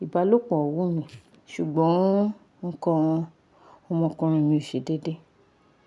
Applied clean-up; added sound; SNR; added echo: none; none; none; none.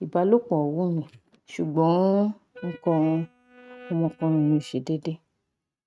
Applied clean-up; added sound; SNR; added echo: neural mask model RNNoise.